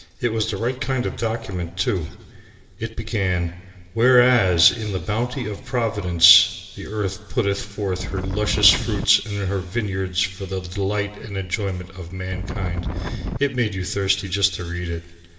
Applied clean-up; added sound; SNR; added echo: none; Wind; 3 dB; reverberation time 1.9 s.